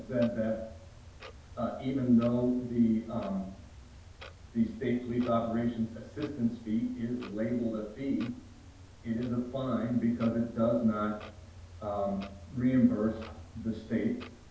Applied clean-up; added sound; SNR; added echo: none; Clock; 18 dB; reverberation time 0.8 s.